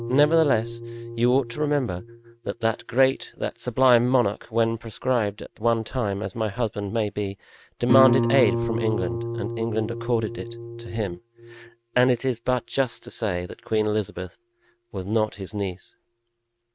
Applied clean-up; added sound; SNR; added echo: neural mask model RNNoise.